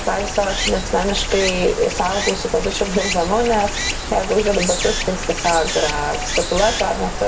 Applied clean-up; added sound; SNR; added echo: none; Stream; 4 dB; reverberation time 0.4 s.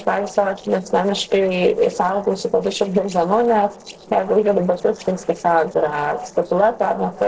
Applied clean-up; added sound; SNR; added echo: neural separator model SepFormer DNS4.